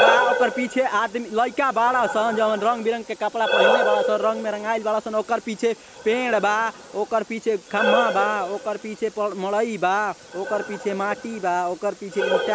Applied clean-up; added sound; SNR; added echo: none; Breathing; 3 dB; none.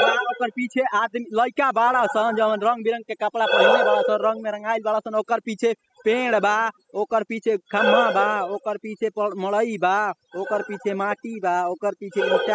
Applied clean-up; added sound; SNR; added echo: classical method spectral subtraction.